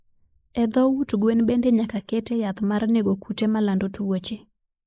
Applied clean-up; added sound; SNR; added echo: neural mask model Resemble Enhance denoiser.